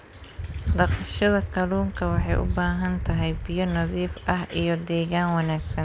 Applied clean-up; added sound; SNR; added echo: none; Bicycle; 8 dB; none.